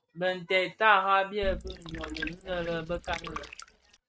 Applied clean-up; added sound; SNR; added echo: neural mask model RNNoise.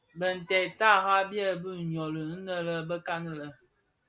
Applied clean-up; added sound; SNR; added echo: none; none; none; none.